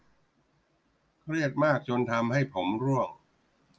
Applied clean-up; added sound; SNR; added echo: none; none; none; none.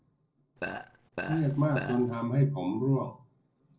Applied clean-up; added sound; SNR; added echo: neural separator model SepFormer DNS4.